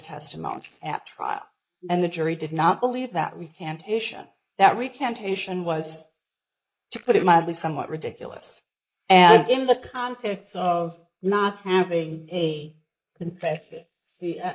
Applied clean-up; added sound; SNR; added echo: neural mask model Resemble Enhance denoiser.